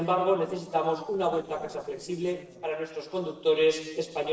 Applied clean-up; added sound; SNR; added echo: neural separator model SepFormer DNS4.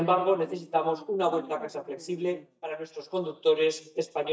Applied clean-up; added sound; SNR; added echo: neural mask model DeepFilterNet 3.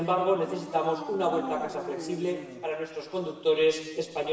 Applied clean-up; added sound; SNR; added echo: none; Dog; 12 dB; reverberation time 1.1 s.